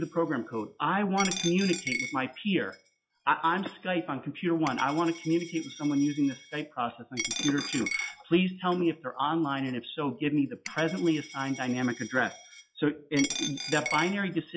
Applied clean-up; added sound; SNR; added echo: classical method log-MMSE.